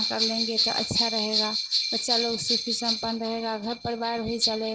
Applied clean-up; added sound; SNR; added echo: neural mask model RNNoise.